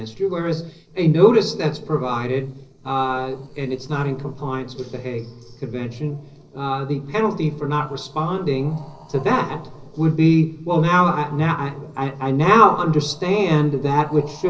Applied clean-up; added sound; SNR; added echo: neural separator model SepFormer DNS4.